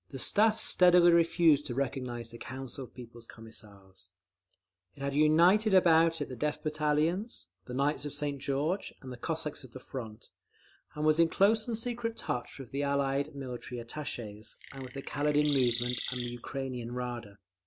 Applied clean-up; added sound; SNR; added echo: none; Chirp, tweet; 10 dB; none.